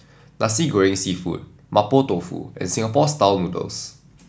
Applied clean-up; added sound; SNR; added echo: none; none; none; none.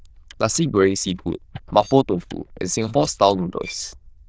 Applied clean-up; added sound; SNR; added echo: neural diffusion model UNIVERSE++.